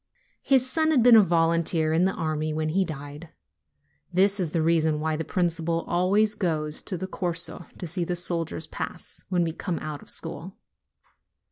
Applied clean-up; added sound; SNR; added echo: none; none; none; none.